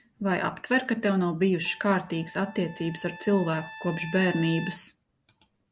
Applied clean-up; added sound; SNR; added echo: none; Trumpet; 15 dB; none.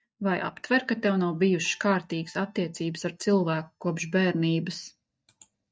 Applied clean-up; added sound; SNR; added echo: neural mask model DeepFilterNet 3.